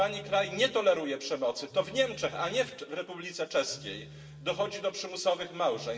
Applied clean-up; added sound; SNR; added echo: none; Telephone; 20 dB; reverberation time 1.5 s.